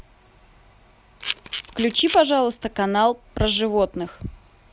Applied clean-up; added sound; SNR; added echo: none; Camera; 4 dB; none.